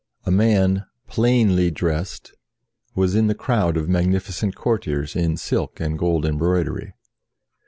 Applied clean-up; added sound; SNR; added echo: none; none; none; none.